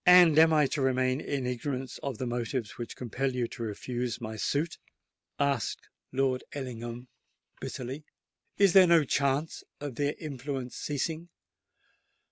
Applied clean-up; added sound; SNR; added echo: none; none; none; none.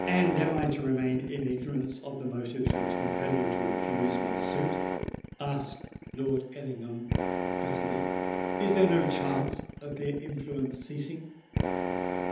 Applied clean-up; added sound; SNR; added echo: none; Drill; 1 dB; reverberation time 0.9 s.